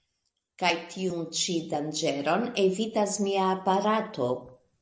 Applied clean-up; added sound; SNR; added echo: none; none; none; none.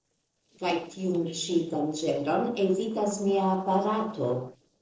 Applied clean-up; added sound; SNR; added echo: neural separator model SepFormer DNS4.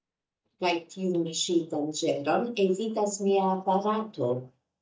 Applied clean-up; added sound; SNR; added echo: neural mask model DeepFilterNet 3.